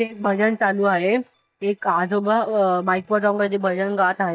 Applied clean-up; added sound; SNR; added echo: neural mask model DeepFilterNet 3.